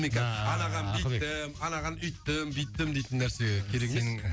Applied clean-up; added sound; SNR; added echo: none; none; none; none.